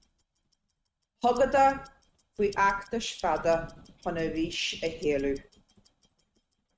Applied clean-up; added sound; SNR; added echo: neural mask model RNNoise.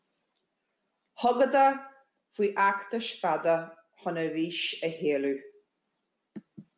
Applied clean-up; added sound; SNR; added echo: none; none; none; none.